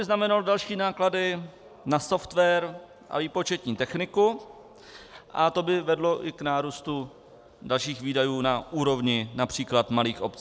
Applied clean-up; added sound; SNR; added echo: none; none; none; none.